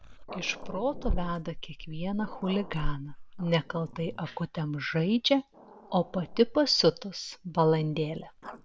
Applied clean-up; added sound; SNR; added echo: none; Growling; 8 dB; none.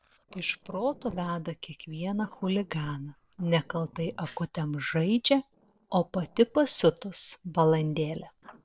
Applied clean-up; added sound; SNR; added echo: neural separator model SepFormer DNS4.